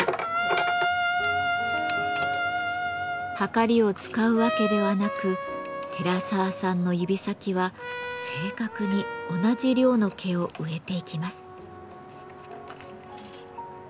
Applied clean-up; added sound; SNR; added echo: none; none; none; none.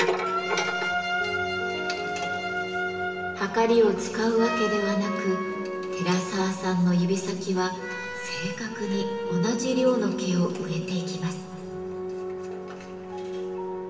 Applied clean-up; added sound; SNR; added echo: none; Organ; 10 dB; reverberation time 2.4 s.